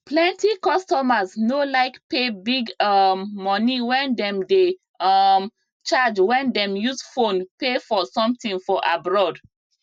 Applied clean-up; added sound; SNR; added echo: none; none; none; none.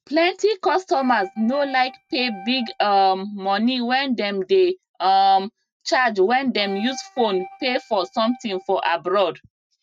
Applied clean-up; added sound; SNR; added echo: neural mask model RNNoise.